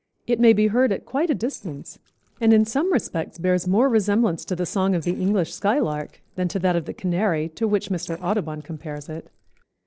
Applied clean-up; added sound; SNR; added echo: neural separator model SepFormer DNS4.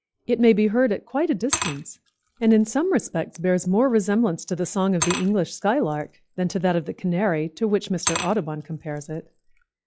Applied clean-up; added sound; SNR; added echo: classical method log-MMSE.